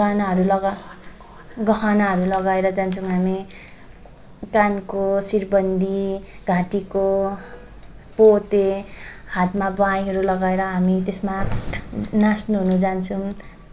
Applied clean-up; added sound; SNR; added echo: none; none; none; none.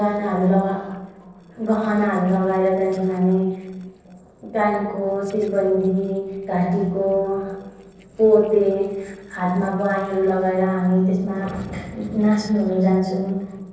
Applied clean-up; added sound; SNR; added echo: neural separator model SepFormer DNS4.